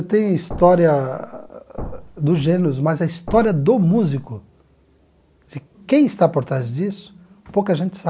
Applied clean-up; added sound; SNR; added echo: none; Thump, thud; 14 dB; none.